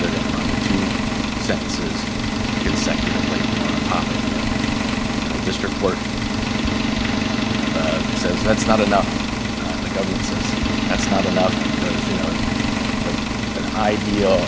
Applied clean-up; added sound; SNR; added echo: none; Engine; -4 dB; none.